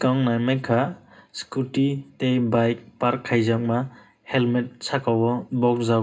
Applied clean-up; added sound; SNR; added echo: none; none; none; reverberation time 0.2 s.